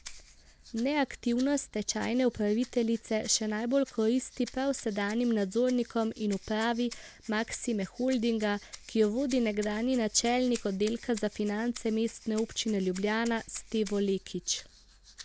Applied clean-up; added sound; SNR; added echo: none; Rattle (instrument); 17 dB; none.